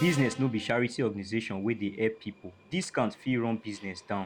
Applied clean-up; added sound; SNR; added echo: none; Subway, metro, underground; 18 dB; none.